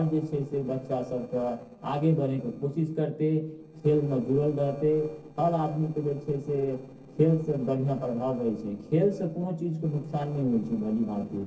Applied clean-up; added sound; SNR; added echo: neural separator model SepFormer DNS4.